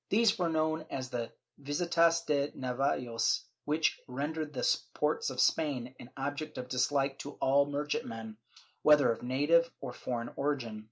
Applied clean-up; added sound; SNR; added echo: none; none; none; none.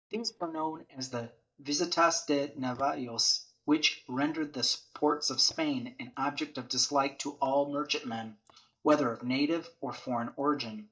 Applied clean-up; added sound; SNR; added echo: neural mask model DeepFilterNet 3.